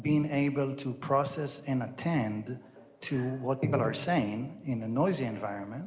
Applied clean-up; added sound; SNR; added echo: none; none; none; none.